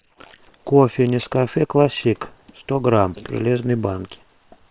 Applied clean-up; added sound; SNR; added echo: neural separator model SepFormer WHAM!.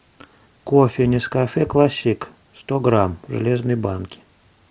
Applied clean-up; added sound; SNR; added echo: none; none; none; none.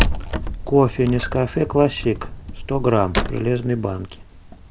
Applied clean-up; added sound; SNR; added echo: none; Wood; 5 dB; none.